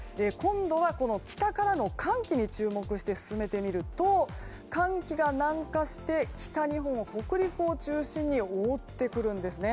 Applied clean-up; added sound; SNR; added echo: none; none; none; none.